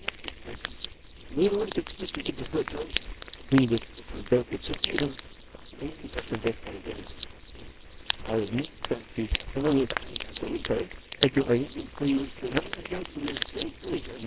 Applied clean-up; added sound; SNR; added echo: neural separator model SepFormer WHAMR!.